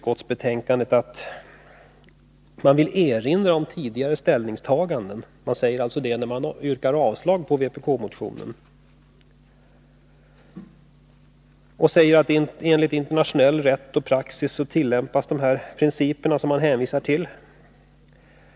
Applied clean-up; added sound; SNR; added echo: none; none; none; none.